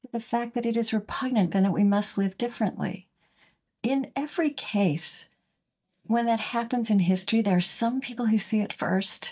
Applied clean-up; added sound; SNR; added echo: neural mask model DeepFilterNet 3.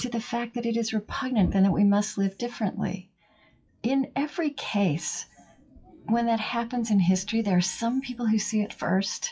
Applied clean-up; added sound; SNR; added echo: classical method WPE with log-MMSE.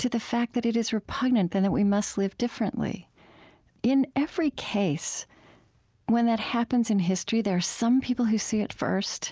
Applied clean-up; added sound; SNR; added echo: none; none; none; none.